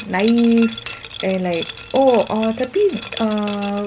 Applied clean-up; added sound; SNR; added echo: none; Liquid; 15 dB; none.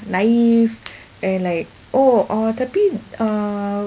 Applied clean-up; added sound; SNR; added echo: none; none; none; none.